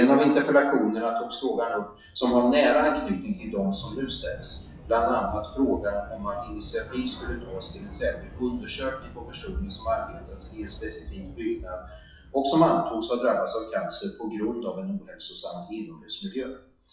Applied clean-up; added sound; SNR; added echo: classical method WPE with log-MMSE.